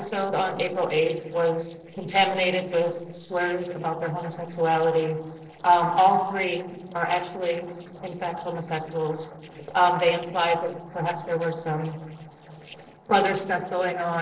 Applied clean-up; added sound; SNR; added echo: neural separator model SepFormer DNS4.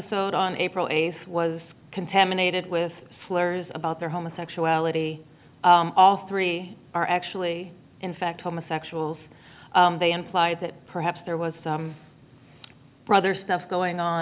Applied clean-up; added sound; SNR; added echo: none; none; none; none.